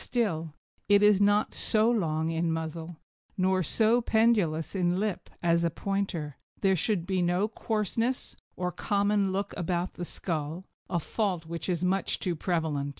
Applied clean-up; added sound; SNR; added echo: none; none; none; none.